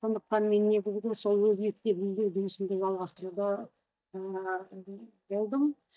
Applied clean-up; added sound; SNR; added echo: neural mask model DeepFilterNet 3.